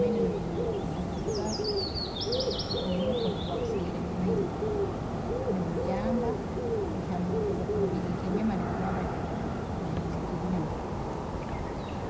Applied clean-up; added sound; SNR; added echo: none; Bird; -5 dB; reverberation time 0.4 s.